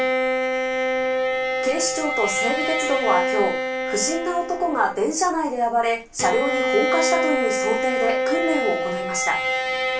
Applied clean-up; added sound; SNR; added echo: none; Bowed string instrument; -1 dB; reverberation time 0.2 s.